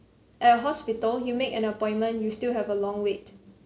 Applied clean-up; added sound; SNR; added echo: none; none; none; none.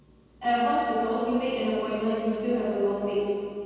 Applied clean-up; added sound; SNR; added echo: none; none; none; reverberation time 2.1 s.